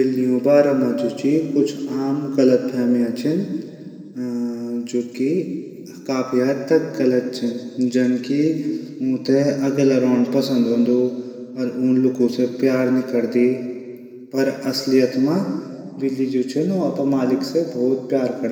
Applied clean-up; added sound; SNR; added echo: none; none; none; reverberation time 2.0 s.